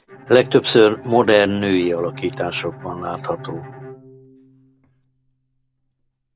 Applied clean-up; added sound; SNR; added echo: none; Bird + Bowed string instrument; 17 dB; none.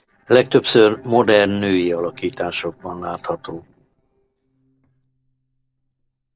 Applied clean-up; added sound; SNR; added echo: neural separator model SepFormer DNS4.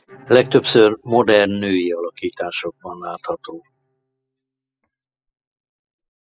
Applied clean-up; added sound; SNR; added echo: classical method spectral subtraction.